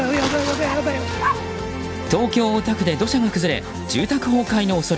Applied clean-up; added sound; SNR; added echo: none; none; none; none.